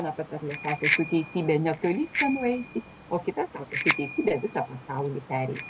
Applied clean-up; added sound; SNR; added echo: none; Bicycle bell; -1 dB; none.